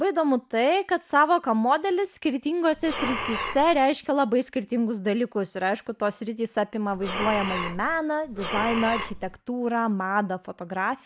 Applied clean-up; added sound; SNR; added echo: none; Breathing; 6 dB; none.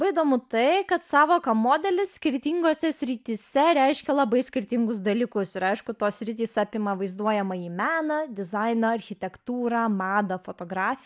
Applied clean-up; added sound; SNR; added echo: none; none; none; none.